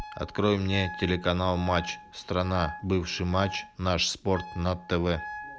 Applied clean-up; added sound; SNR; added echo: none; Wind instrument, woodwind instrument; 14 dB; none.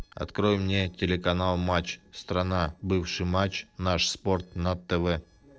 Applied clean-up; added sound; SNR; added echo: neural separator model SepFormer DNS4.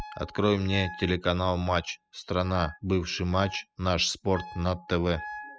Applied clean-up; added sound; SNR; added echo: classical method spectral subtraction.